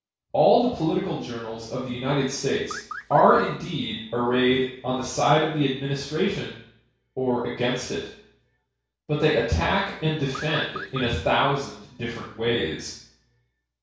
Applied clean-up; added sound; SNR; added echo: none; Car; 13 dB; reverberation time 0.6 s.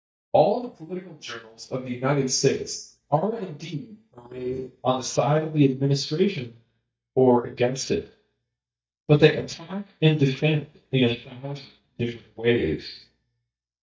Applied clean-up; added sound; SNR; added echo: neural mask model DeepFilterNet 3.